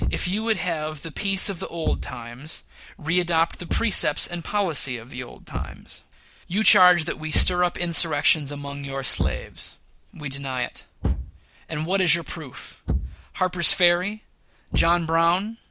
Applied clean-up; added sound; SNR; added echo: none; Thump, thud; 8 dB; none.